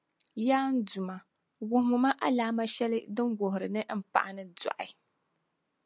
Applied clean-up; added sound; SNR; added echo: none; none; none; none.